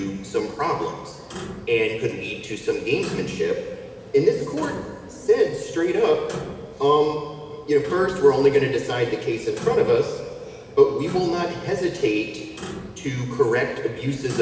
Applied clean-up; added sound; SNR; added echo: none; Clock; 15 dB; reverberation time 2.1 s.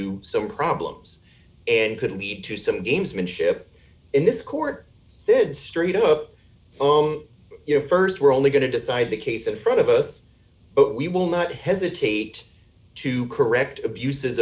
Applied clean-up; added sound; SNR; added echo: none; none; none; none.